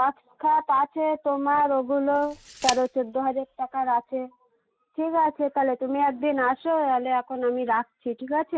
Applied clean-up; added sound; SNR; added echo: none; Tick; 12 dB; none.